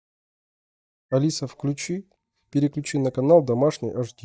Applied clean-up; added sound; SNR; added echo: neural mask model DeepFilterNet 3.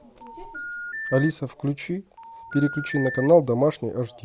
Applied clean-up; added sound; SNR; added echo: none; Telephone; 11 dB; none.